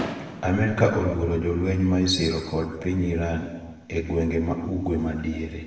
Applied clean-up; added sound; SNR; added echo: none; Fireworks; 17 dB; reverberation time 1.2 s.